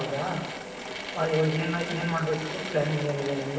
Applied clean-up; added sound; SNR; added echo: none; Drill / Mechanisms; 7 dB; reverberation time 1.0 s.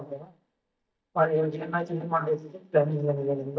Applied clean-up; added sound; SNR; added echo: neural mask model DeepFilterNet 3.